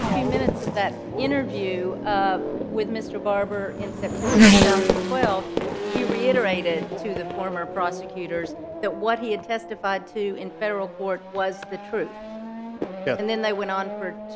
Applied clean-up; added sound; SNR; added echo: none; Race car, auto racing / Accelerating, revving, vroom; -2 dB; none.